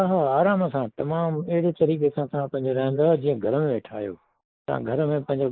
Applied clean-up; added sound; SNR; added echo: neural mask model Resemble Enhance denoiser.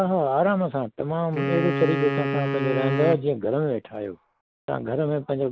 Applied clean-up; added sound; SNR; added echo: none; Wind instrument, woodwind instrument; 3 dB; none.